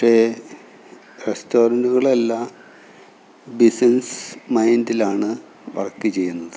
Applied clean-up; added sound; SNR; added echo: none; none; none; none.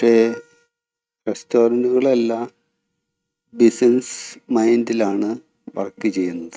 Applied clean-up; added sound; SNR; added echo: neural mask model RNNoise.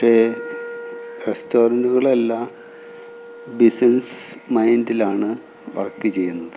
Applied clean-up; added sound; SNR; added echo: none; Wind instrument, woodwind instrument; 18 dB; none.